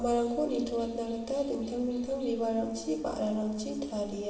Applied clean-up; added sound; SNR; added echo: none; none; none; reverberation time 1.4 s.